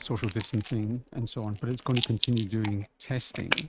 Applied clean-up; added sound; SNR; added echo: neural mask model RNNoise.